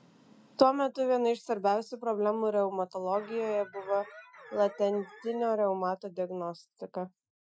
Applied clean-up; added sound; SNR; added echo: classical method Wiener filter.